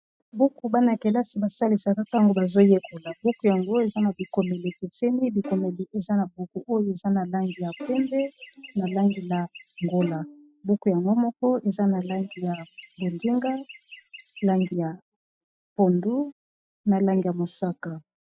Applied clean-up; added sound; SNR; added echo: classical method spectral subtraction.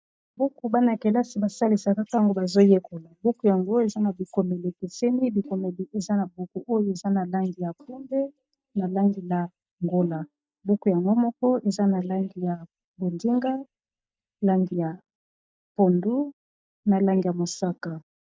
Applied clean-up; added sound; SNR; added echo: neural mask model DeepFilterNet 3.